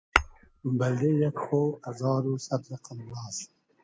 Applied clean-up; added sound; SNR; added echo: none; Tap / Glass; 3 dB; none.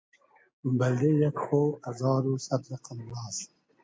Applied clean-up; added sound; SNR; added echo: none; none; none; none.